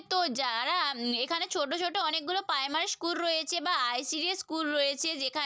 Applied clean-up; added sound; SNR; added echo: none; none; none; none.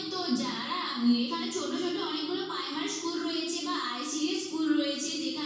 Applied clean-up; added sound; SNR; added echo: none; none; none; reverberation time 1.2 s.